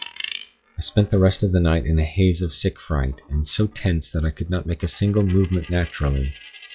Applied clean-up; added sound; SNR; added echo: classical method log-MMSE.